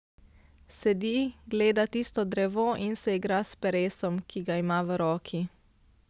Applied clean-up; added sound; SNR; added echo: none; none; none; none.